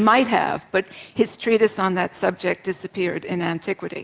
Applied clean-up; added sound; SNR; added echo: none; none; none; none.